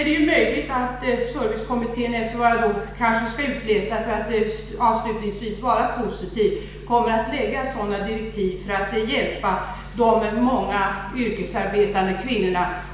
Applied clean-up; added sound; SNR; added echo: none; none; none; reverberation time 1.0 s.